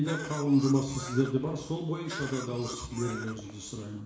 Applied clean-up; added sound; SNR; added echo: none; Cough; 12 dB; reverberation time 0.7 s.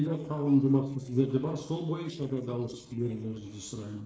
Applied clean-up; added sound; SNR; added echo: neural separator model SepFormer DNS4.